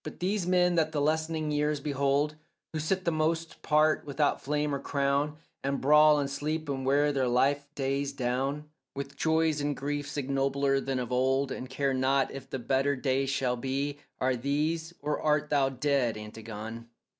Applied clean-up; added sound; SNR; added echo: none; none; none; none.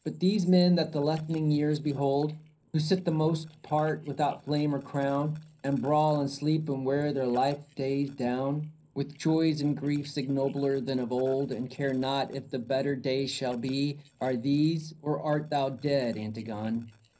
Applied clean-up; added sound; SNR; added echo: neural separator model SepFormer DNS4.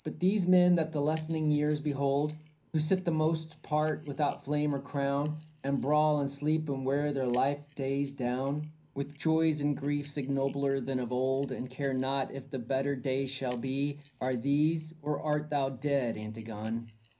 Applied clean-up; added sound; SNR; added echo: none; Bell; 3 dB; reverberation time 0.5 s.